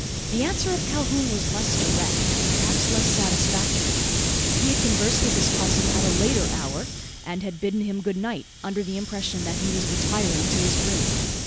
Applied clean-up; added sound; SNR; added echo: none; Hiss; -5 dB; none.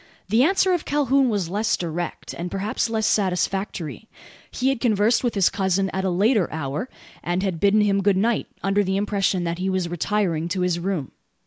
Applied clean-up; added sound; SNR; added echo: none; none; none; none.